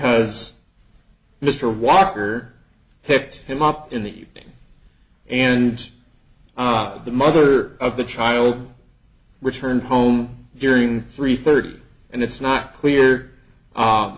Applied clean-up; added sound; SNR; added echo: none; none; none; none.